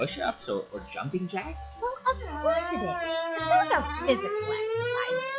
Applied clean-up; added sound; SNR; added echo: classical method log-MMSE.